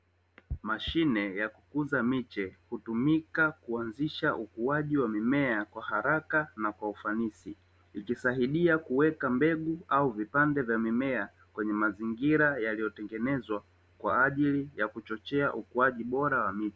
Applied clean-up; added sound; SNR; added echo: none; none; none; none.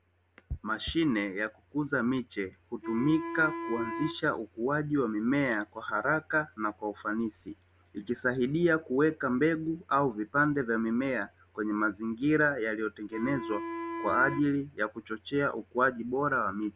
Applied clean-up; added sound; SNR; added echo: none; Wind instrument, woodwind instrument; 9 dB; none.